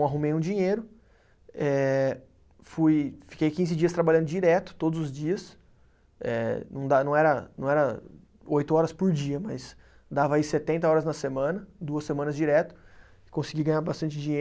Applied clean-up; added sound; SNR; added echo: none; none; none; none.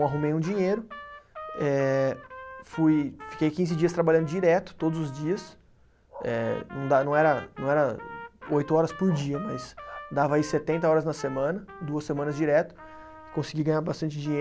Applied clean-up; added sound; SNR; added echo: none; Trumpet + Bark; 17 dB; none.